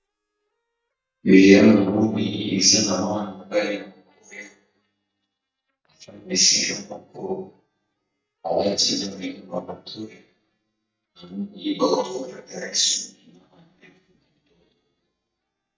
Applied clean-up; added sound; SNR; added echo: neural mask model DeepFilterNet 3.